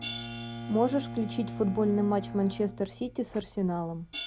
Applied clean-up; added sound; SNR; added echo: none; Hi-hat + Bowed string instrument; 9 dB; none.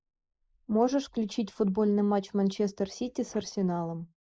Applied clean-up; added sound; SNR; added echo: neural mask model Resemble Enhance denoiser.